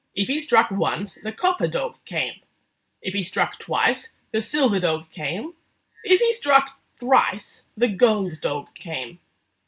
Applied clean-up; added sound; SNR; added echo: none; none; none; none.